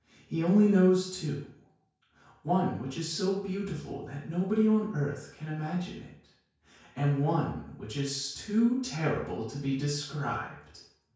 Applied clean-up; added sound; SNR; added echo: none; none; none; reverberation time 0.5 s.